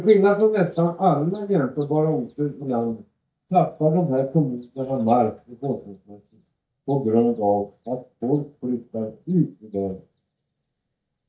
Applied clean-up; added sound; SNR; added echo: neural mask model DeepFilterNet 3.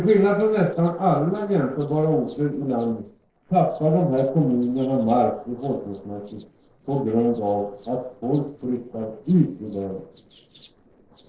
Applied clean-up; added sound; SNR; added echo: neural separator model SepFormer DNS4.